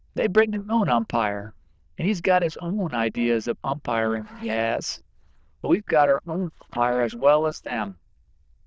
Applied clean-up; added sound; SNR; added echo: neural diffusion model UNIVERSE++.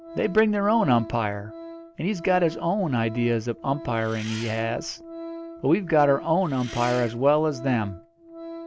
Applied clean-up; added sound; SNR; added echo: none; Engine + Organ; 15 dB; none.